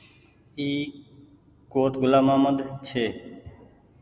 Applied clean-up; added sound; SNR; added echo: none; none; none; none.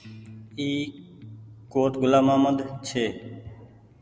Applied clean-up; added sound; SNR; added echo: none; Electric guitar; 19 dB; none.